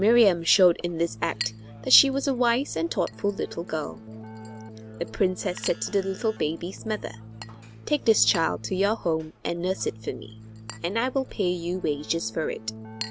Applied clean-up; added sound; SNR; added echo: none; Chink, clink + Keyboard (musical); 15 dB; none.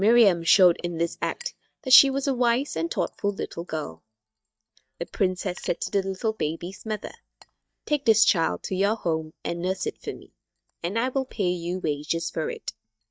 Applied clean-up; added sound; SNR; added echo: neural mask model DeepFilterNet 3.